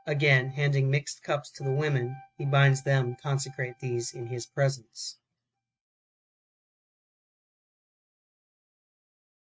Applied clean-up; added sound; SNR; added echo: neural mask model RNNoise.